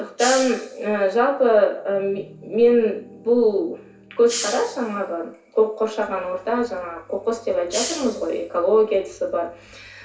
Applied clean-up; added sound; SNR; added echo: none; Hiss; 13 dB; reverberation time 0.3 s.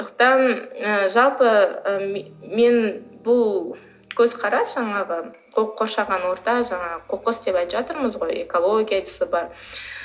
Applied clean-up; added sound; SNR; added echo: none; none; none; none.